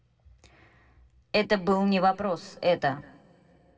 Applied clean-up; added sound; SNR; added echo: none; none; none; reverberation time 3.0 s.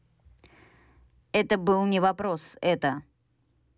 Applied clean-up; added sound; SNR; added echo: none; none; none; none.